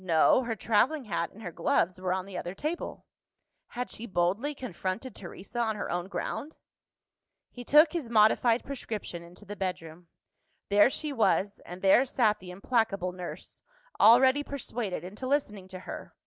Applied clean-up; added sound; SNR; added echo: none; none; none; none.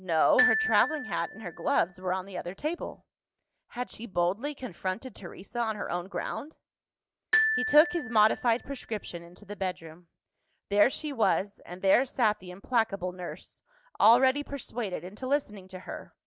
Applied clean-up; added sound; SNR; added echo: none; Glockenspiel; 4 dB; none.